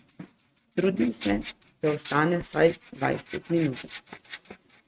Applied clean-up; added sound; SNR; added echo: neural mask model RNNoise.